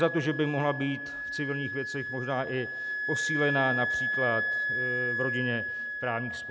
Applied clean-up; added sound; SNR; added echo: none; Wind instrument, woodwind instrument; 1 dB; none.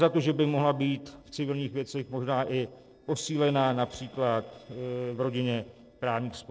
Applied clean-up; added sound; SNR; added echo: neural separator model SepFormer DNS4.